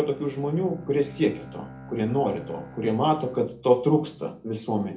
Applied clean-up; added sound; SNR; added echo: none; Bowed string instrument; 18 dB; reverberation time 0.3 s.